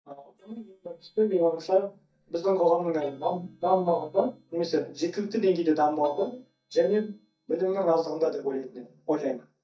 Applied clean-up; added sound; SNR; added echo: neural mask model DeepFilterNet 3.